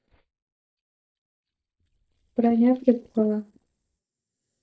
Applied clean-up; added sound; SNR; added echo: neural mask model DeepFilterNet 3.